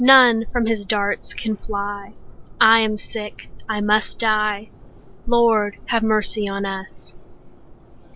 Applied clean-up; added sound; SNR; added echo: none; Subway, metro, underground; 19 dB; none.